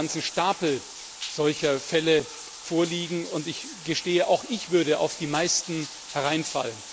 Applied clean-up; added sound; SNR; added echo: none; Bathtub (filling or washing); 14 dB; none.